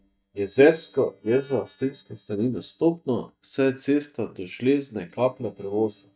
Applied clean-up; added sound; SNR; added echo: neural mask model DeepFilterNet 3.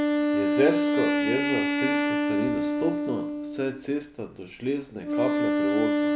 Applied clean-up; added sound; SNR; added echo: none; Wind instrument, woodwind instrument; -4 dB; none.